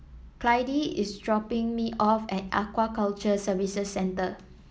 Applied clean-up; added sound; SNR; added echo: none; none; none; none.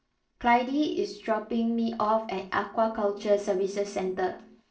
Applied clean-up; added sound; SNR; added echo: neural separator model SepFormer DNS4.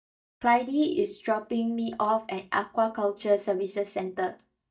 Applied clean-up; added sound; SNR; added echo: neural mask model DeepFilterNet 3.